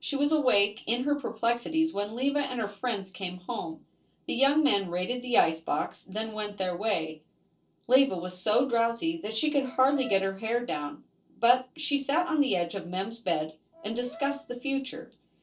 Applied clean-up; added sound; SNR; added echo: neural separator model SepFormer DNS4.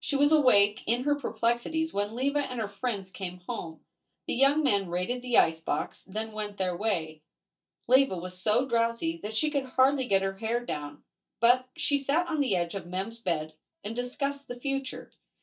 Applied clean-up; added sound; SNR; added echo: neural mask model DeepFilterNet 3.